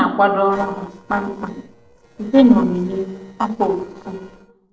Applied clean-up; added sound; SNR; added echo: neural separator model SepFormer DNS4.